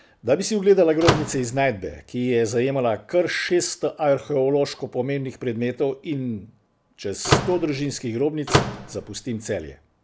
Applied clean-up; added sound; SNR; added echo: none; Slam / Microwave oven; 2 dB; none.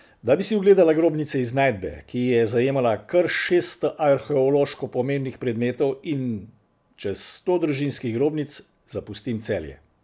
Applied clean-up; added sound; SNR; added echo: none; none; none; none.